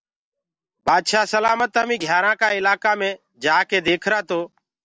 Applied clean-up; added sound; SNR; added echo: neural separator model SepFormer DNS4.